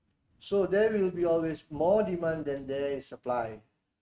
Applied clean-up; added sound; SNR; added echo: neural mask model RNNoise.